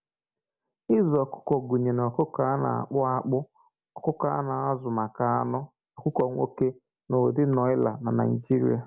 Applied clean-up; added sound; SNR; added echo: none; none; none; none.